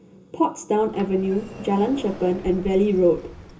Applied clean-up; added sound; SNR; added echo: none; Sliding door; 16 dB; reverberation time 0.2 s.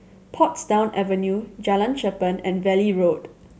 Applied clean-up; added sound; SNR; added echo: none; none; none; none.